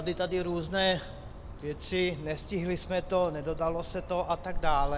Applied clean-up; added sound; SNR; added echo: none; Bird; 6 dB; none.